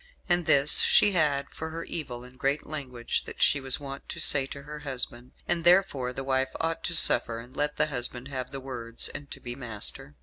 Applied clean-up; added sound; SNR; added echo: none; none; none; none.